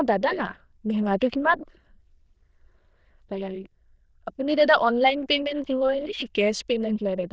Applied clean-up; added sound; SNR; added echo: neural diffusion model UNIVERSE++.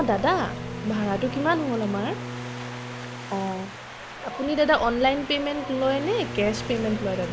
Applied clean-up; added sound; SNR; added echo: none; Wind + Bowed string instrument; 8 dB; none.